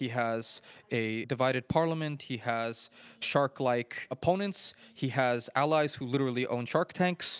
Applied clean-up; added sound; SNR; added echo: none; none; none; none.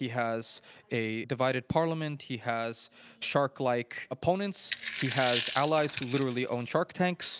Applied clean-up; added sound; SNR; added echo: none; Coin (dropping); 8 dB; none.